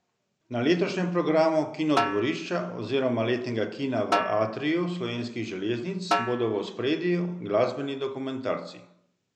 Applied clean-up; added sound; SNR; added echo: none; Snare drum; 7 dB; none.